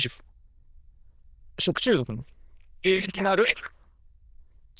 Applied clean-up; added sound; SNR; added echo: neural diffusion model UNIVERSE++.